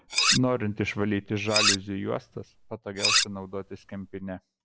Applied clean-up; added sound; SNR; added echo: none; Cutlery, silverware; -2 dB; none.